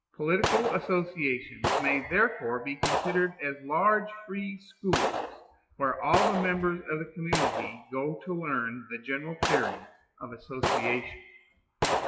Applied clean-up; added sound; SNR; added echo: classical method WPE with log-MMSE.